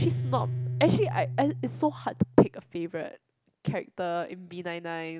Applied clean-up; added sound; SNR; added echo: none; Guitar; 7 dB; none.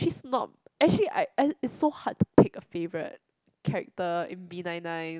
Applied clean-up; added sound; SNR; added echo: none; none; none; none.